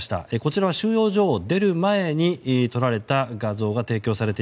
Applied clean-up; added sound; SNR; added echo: none; none; none; none.